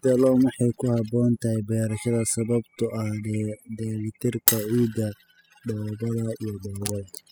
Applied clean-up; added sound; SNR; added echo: classical method spectral subtraction.